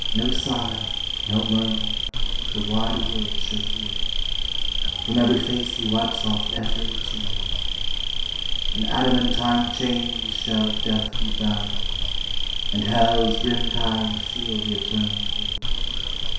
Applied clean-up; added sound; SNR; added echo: none; Insect; -3 dB; reverberation time 0.7 s.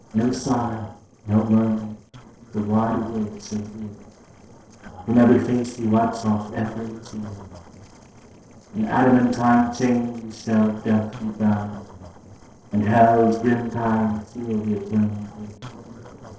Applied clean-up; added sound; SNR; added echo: neural separator model SepFormer DNS4.